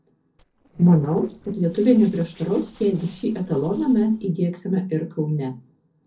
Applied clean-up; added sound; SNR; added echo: neural separator model SepFormer DNS4.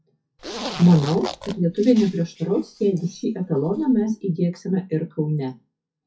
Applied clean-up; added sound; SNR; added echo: classical method WPE with log-MMSE.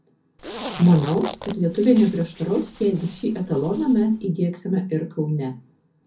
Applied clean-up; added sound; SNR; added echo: none; Zipper (clothing); 15 dB; reverberation time 0.3 s.